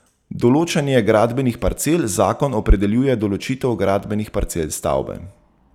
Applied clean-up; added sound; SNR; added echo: none; none; none; none.